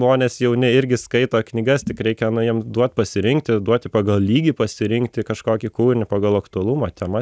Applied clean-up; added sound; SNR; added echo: none; none; none; none.